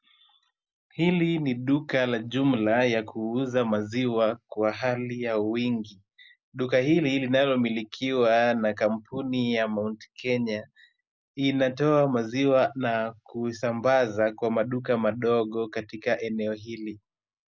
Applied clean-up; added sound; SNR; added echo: none; none; none; none.